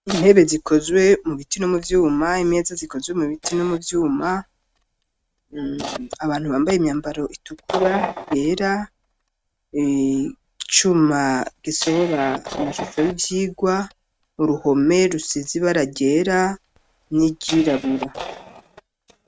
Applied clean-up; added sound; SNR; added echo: neural mask model RNNoise.